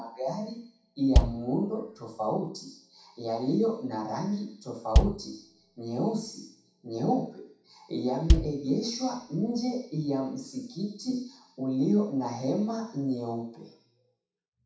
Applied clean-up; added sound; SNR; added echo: none; Bass drum; -4 dB; reverberation time 0.7 s.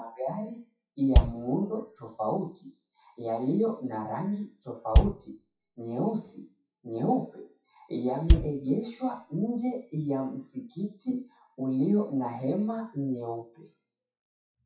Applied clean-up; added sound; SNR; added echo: classical method WPE with log-MMSE.